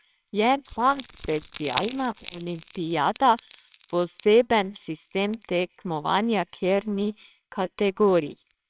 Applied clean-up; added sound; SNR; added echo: neural separator model SepFormer WHAMR!.